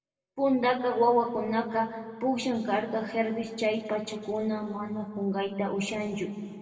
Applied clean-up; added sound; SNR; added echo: none; none; none; reverberation time 1.9 s.